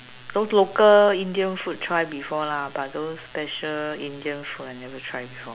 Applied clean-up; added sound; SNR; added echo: none; none; none; none.